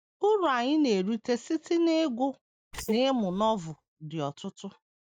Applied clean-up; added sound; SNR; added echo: neural mask model DeepFilterNet 3.